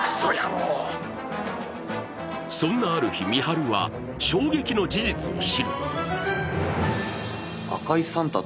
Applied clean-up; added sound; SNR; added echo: none; none; none; none.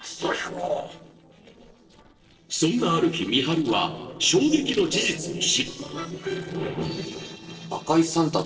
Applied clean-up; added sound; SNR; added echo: neural separator model SepFormer DNS4.